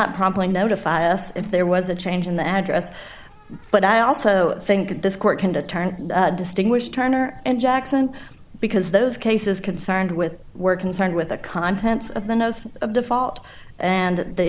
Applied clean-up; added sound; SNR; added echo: none; Insect; 19 dB; none.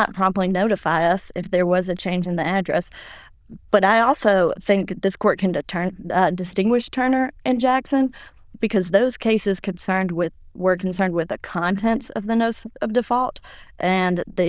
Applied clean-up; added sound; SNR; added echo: neural diffusion model UNIVERSE++.